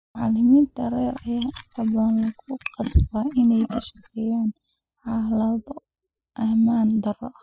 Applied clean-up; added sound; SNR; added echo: classical method spectral subtraction.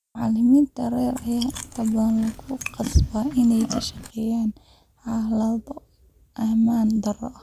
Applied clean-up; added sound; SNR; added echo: none; Chewing, mastication; 12 dB; none.